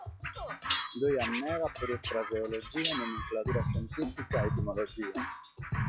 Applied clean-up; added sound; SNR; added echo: classical method log-MMSE.